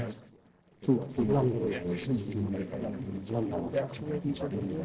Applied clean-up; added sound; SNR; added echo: neural separator model SepFormer DNS4.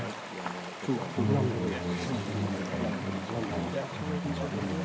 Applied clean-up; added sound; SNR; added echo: none; Chatter / Stream; -1 dB; reverberation time 0.9 s.